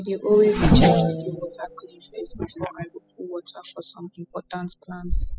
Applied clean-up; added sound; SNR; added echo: classical method spectral subtraction.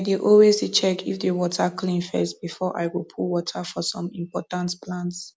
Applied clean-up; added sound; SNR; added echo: none; none; none; none.